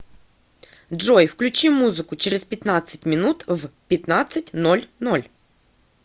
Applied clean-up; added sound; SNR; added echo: none; none; none; none.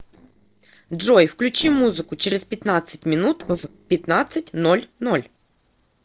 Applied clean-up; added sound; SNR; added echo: neural separator model SepFormer DNS4.